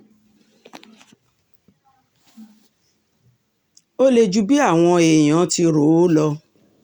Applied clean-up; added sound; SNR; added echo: none; none; none; none.